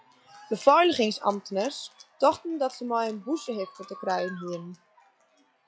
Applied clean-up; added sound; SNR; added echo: classical method log-MMSE.